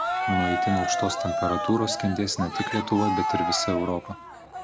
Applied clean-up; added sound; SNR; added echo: none; Cheering; 1 dB; none.